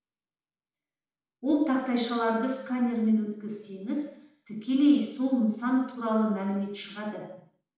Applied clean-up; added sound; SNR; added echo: none; none; none; reverberation time 0.7 s.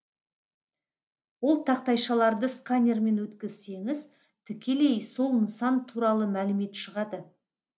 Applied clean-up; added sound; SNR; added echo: none; none; none; none.